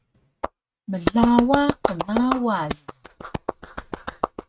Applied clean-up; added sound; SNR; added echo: neural mask model RNNoise.